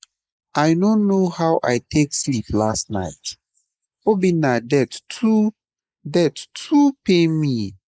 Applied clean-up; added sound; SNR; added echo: neural mask model Resemble Enhance denoiser.